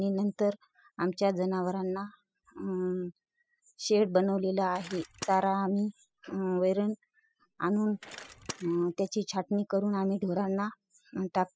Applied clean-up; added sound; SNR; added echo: classical method spectral subtraction.